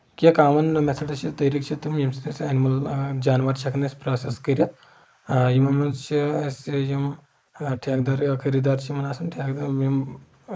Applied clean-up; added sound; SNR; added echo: neural mask model Resemble Enhance denoiser.